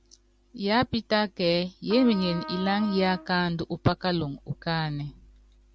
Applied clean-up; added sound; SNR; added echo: none; Trumpet; 13 dB; none.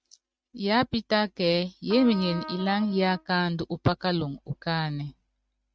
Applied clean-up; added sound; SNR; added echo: neural mask model RNNoise.